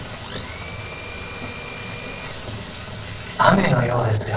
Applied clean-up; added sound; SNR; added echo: neural separator model SepFormer DNS4.